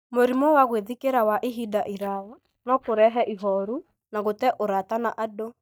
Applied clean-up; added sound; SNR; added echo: neural mask model DeepFilterNet 3.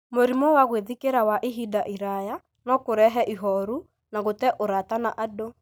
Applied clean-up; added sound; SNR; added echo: none; none; none; none.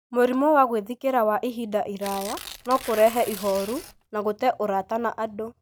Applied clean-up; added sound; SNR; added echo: none; Tearing; 15 dB; none.